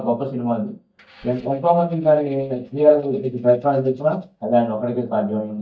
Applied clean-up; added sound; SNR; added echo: neural mask model DeepFilterNet 3.